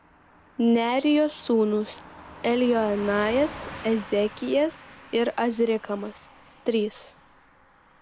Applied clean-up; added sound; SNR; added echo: none; Car passing by / Truck; 18 dB; none.